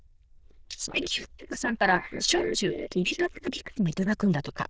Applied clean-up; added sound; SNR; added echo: neural diffusion model UNIVERSE++.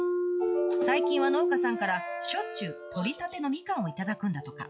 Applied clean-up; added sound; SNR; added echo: classical method log-MMSE.